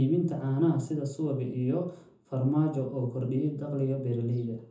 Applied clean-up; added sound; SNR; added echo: none; none; none; reverberation time 0.6 s.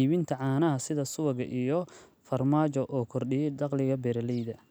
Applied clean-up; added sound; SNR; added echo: none; none; none; none.